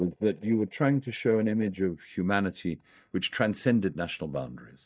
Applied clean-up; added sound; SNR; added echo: neural mask model DeepFilterNet 3.